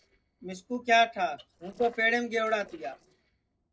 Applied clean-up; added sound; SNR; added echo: neural separator model SepFormer DNS4.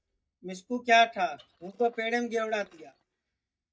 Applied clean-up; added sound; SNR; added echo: neural mask model DeepFilterNet 3.